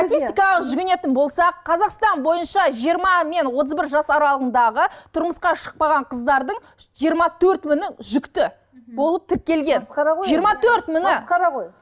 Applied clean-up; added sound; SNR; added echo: none; none; none; none.